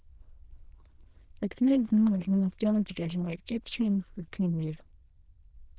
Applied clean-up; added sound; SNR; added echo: neural diffusion model UNIVERSE++.